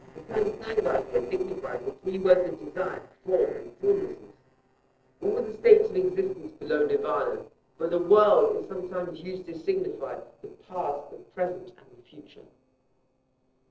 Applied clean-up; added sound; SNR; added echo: neural separator model SepFormer DNS4.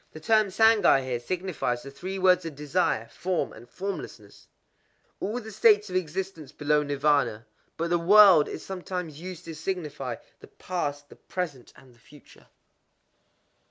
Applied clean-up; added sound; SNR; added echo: none; none; none; none.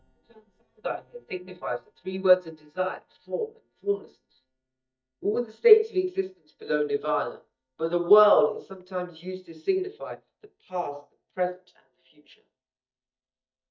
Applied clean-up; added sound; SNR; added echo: neural mask model DeepFilterNet 3.